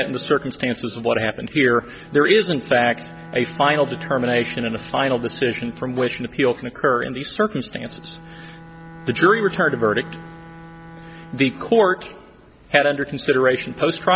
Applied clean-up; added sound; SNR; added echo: none; Bowed string instrument; 19 dB; none.